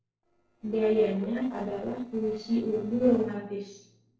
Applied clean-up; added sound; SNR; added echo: neural separator model SepFormer DNS4.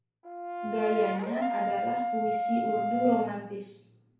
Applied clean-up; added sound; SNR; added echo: none; Brass instrument; 1 dB; reverberation time 0.6 s.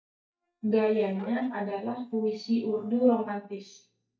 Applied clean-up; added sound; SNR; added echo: neural mask model DeepFilterNet 3.